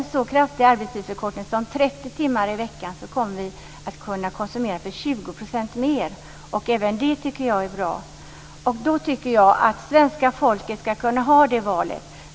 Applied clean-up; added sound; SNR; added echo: none; none; none; none.